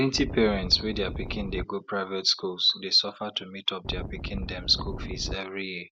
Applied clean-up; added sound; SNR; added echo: none; Wind; 6 dB; none.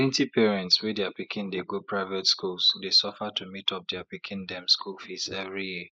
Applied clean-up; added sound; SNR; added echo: neural mask model Resemble Enhance denoiser.